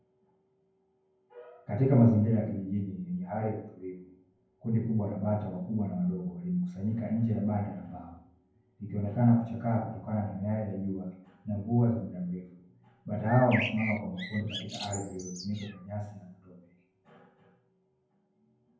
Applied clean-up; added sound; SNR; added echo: none; Bird; 8 dB; reverberation time 0.9 s.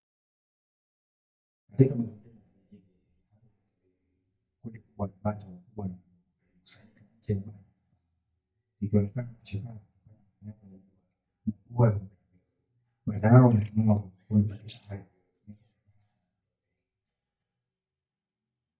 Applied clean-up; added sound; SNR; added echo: neural mask model DeepFilterNet 3.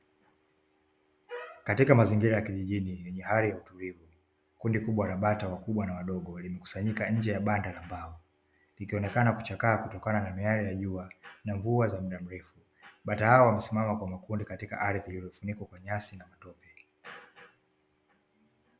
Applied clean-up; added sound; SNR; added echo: none; none; none; none.